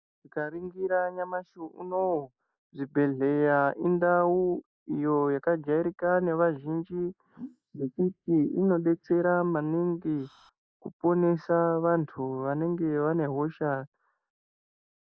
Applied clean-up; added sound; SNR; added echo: neural mask model Resemble Enhance denoiser.